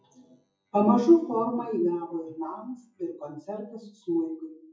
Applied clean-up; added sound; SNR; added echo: classical method WPE with log-MMSE.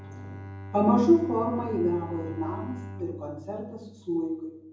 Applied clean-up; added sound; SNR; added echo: none; Bowed string instrument; 13 dB; reverberation time 0.7 s.